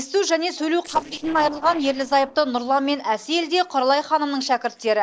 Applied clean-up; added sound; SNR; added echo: neural separator model SepFormer DNS4.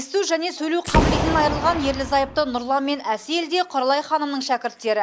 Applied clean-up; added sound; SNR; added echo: none; Boom; 3 dB; none.